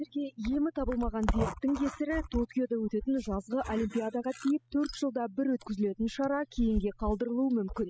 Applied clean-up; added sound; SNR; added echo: classical method spectral subtraction.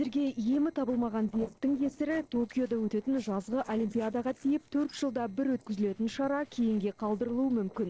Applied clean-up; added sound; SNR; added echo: neural separator model SepFormer DNS4.